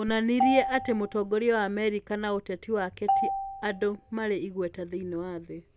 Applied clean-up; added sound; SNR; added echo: none; Marimba, xylophone; 4 dB; none.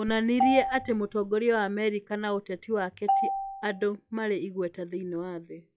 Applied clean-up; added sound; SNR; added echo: classical method log-MMSE.